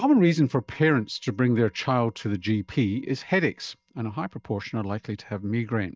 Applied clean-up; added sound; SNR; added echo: neural mask model DeepFilterNet 3.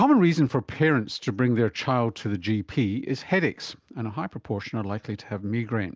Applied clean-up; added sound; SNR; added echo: none; none; none; none.